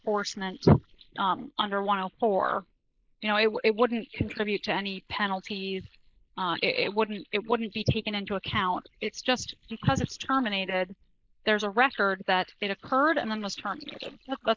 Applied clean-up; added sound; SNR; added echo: neural mask model Resemble Enhance denoiser.